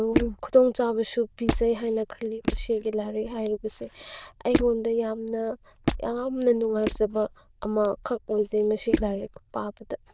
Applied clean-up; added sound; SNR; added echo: neural diffusion model UNIVERSE++.